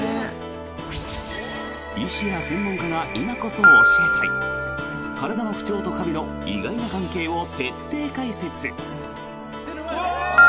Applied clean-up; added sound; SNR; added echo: none; Piano; -3 dB; none.